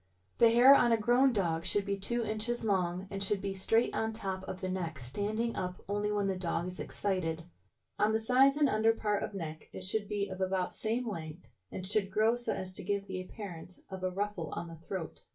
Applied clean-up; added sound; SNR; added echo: none; none; none; reverberation time 0.2 s.